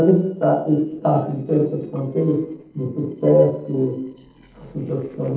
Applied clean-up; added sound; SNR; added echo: neural separator model SepFormer DNS4.